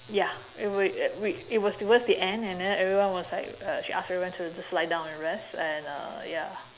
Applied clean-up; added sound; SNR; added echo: none; none; none; none.